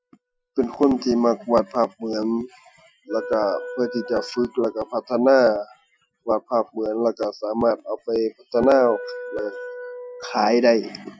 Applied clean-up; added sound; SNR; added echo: classical method Wiener filter.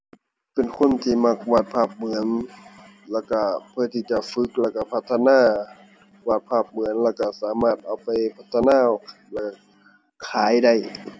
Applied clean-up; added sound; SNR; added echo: none; none; none; none.